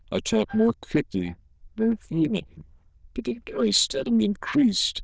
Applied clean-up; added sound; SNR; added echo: neural diffusion model UNIVERSE++.